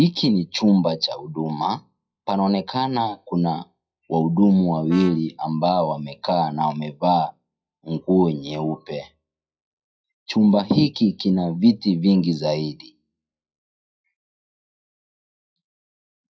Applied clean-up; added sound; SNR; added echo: classical method WPE with log-MMSE.